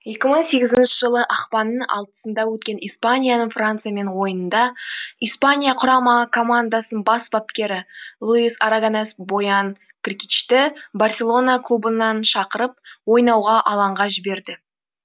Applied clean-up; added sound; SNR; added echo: none; none; none; none.